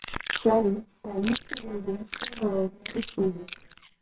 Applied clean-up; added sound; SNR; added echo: neural separator model SepFormer WHAMR!.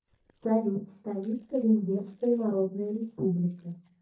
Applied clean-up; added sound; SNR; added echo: neural mask model DeepFilterNet 3.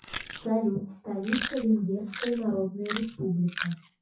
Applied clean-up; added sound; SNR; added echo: classical method WPE with log-MMSE.